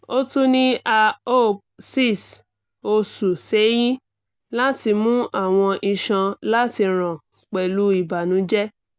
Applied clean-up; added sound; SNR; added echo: none; none; none; none.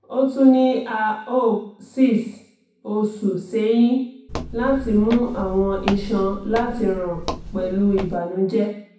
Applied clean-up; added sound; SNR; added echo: none; Walk, footsteps; 10 dB; reverberation time 0.6 s.